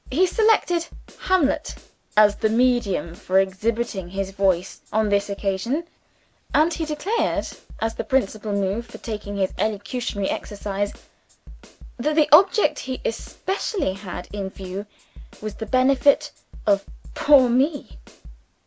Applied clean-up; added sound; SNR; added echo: none; Snare drum; 17 dB; none.